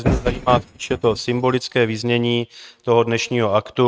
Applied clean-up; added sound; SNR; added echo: neural mask model RNNoise.